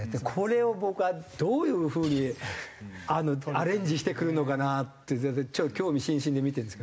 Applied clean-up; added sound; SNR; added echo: none; none; none; none.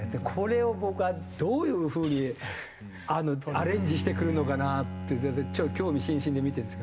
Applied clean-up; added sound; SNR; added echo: none; Bowed string instrument; 8 dB; none.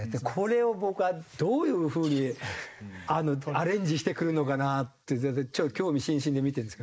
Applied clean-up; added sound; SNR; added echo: neural mask model Resemble Enhance denoiser.